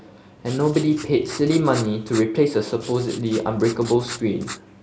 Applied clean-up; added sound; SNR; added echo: none; Writing; 15 dB; none.